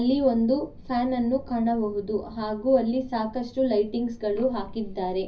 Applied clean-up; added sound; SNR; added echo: none; Thunder; 17 dB; reverberation time 0.4 s.